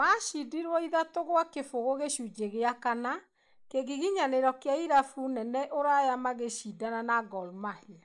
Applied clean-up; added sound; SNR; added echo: neural mask model Resemble Enhance denoiser.